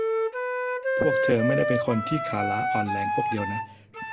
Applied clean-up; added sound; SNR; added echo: none; Wind instrument, woodwind instrument; -2 dB; reverberation time 1.4 s.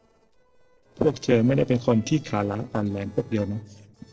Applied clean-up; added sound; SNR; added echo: neural separator model SepFormer DNS4.